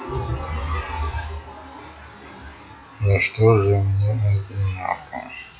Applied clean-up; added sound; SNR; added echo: classical method log-MMSE.